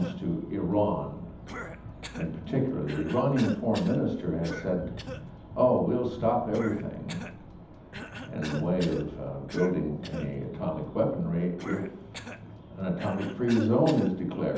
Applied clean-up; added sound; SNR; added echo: none; Cough; 15 dB; reverberation time 0.8 s.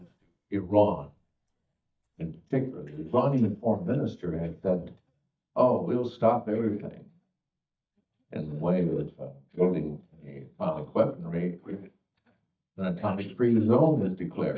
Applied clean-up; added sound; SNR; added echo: neural mask model DeepFilterNet 3.